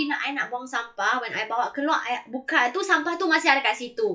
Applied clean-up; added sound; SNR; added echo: classical method log-MMSE.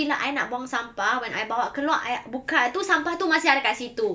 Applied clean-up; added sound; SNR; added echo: none; none; none; none.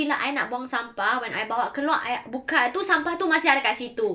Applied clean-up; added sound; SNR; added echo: neural mask model Resemble Enhance denoiser.